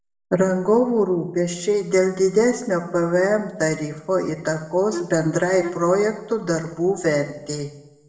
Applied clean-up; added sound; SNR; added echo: none; Wind instrument, woodwind instrument; 12 dB; reverberation time 0.7 s.